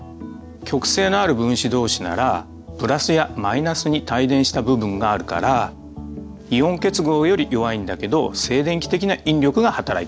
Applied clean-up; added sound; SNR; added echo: none; none; none; none.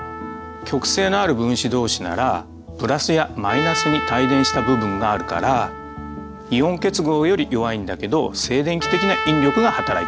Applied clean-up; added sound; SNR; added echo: none; Trumpet; 8 dB; none.